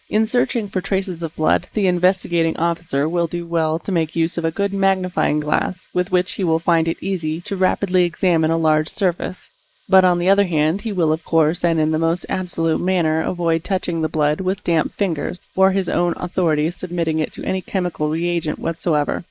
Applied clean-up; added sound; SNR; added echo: neural mask model Resemble Enhance denoiser.